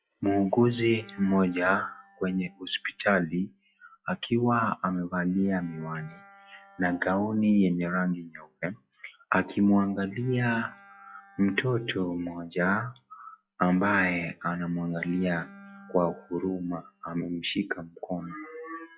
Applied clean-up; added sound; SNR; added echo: classical method log-MMSE.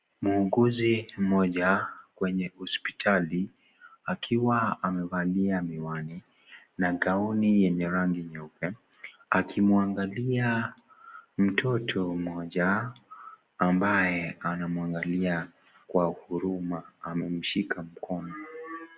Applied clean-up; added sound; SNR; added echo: none; none; none; none.